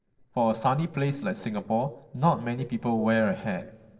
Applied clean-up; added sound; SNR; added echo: neural separator model SepFormer DNS4.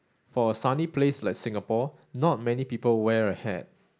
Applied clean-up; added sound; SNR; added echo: none; none; none; none.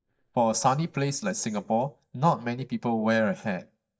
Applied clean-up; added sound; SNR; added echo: neural mask model DeepFilterNet 3.